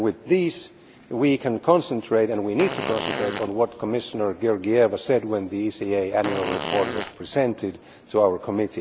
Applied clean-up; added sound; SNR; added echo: none; Fart; 6 dB; none.